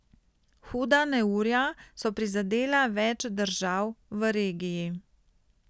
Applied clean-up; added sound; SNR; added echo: none; none; none; none.